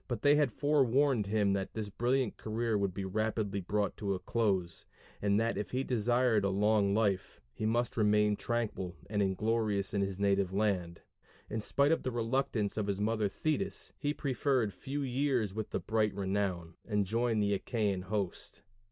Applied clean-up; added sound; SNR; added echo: none; none; none; none.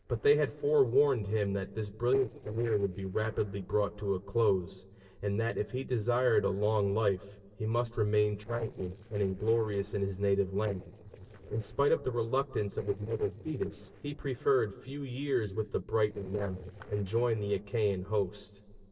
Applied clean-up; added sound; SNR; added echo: neural separator model SepFormer DNS4.